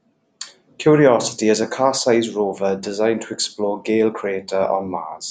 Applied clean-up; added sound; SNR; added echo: none; none; none; none.